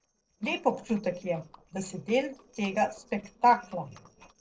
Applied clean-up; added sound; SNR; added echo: neural separator model SepFormer DNS4.